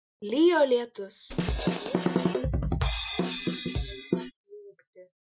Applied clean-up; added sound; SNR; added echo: classical method Wiener filter.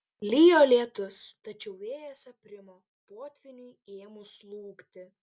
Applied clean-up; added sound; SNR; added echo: none; none; none; none.